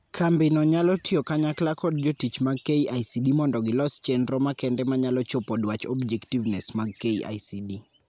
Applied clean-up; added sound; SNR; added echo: none; none; none; none.